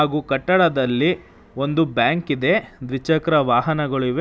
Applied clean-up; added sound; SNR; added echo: none; none; none; none.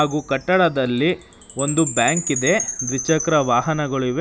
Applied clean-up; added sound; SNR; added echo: none; Chime; 10 dB; none.